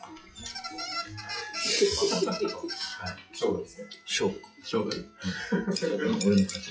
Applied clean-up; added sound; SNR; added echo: classical method WPE with log-MMSE.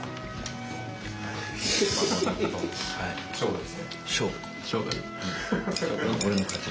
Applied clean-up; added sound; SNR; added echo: none; none; none; none.